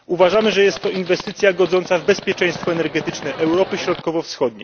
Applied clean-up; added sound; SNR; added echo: none; Livestock, farm animals, working animals; 14 dB; none.